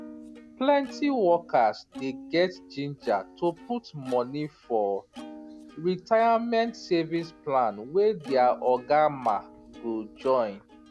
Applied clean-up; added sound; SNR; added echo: none; Plucked string instrument; 19 dB; none.